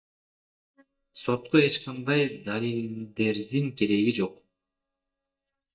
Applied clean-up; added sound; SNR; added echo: neural mask model DeepFilterNet 3.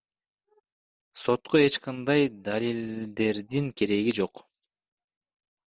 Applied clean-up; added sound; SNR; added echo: none; none; none; none.